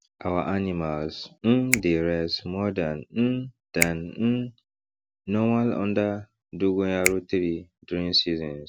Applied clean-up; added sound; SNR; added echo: none; Finger snapping; 9 dB; none.